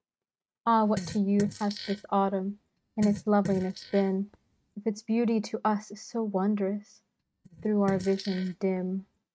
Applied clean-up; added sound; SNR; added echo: neural mask model RNNoise.